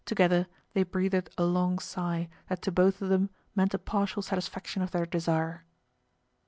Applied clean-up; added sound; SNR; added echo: none; none; none; none.